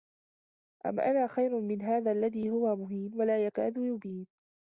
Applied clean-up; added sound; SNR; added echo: none; none; none; none.